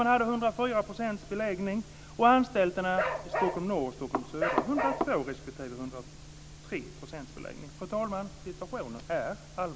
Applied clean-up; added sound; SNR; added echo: none; Bark; 3 dB; none.